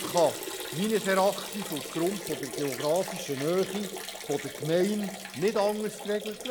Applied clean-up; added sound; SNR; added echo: none; Liquid; 9 dB; none.